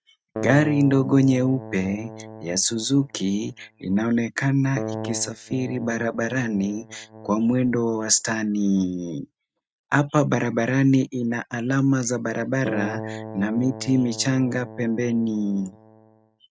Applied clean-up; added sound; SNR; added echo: neural mask model RNNoise.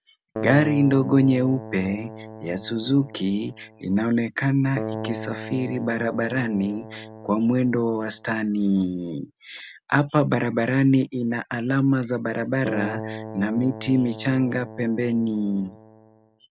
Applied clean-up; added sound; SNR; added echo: none; Keyboard (musical); 12 dB; none.